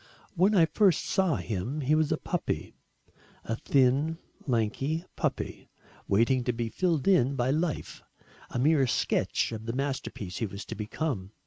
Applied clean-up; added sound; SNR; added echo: none; none; none; none.